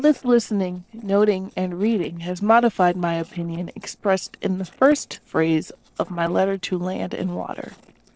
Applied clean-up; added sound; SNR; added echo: neural separator model SepFormer DNS4.